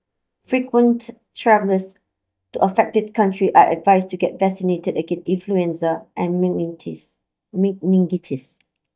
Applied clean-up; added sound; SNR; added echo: neural mask model DeepFilterNet 3.